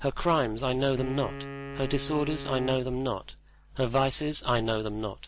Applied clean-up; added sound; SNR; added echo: none; Wind instrument, woodwind instrument; 12 dB; none.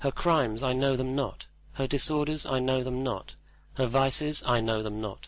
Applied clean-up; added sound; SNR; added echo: none; none; none; none.